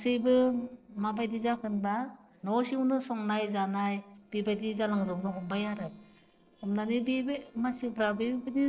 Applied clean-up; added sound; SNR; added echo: neural separator model SepFormer DNS4.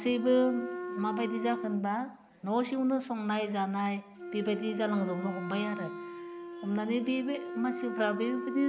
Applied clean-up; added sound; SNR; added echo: none; Wind instrument, woodwind instrument; 9 dB; none.